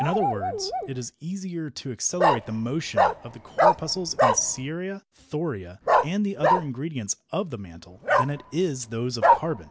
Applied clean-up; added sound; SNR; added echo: none; Bark; -3 dB; none.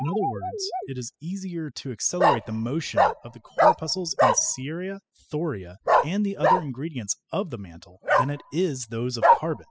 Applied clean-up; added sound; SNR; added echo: classical method spectral subtraction.